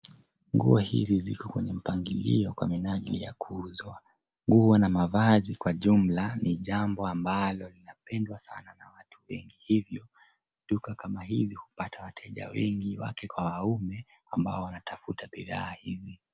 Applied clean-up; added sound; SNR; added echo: none; none; none; none.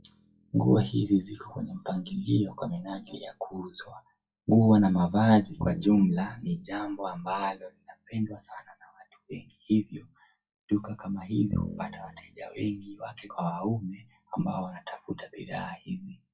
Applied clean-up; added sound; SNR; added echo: classical method WPE with log-MMSE.